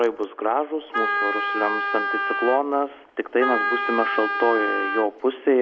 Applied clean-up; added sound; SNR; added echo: none; Wind instrument, woodwind instrument; 2 dB; none.